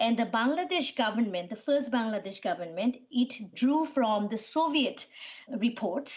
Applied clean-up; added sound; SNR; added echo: none; none; none; none.